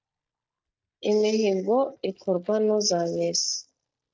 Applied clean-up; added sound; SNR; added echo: neural mask model DeepFilterNet 3.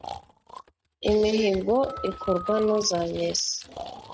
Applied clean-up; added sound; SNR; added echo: neural mask model RNNoise.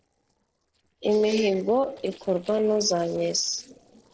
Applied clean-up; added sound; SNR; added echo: neural separator model SepFormer DNS4.